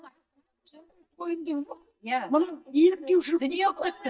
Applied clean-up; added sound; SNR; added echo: neural mask model DeepFilterNet 3.